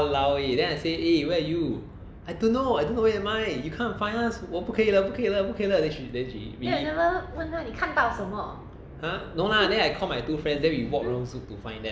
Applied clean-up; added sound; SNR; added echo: none; none; none; none.